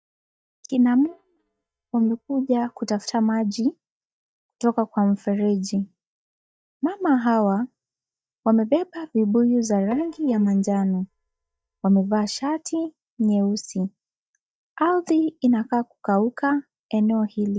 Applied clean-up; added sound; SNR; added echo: neural mask model DeepFilterNet 3.